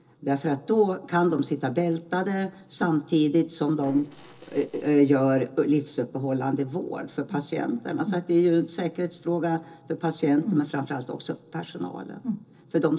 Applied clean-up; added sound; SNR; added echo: neural separator model SepFormer DNS4.